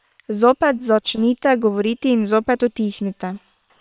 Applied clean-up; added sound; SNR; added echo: neural separator model SepFormer WHAM!.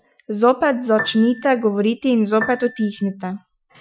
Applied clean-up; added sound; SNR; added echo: classical method Wiener filter.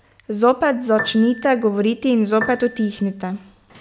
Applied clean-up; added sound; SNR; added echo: none; Piano; 13 dB; none.